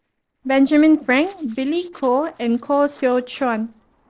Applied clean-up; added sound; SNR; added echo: neural separator model SepFormer DNS4.